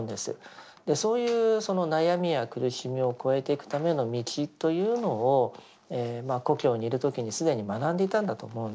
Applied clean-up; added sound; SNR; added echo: none; none; none; none.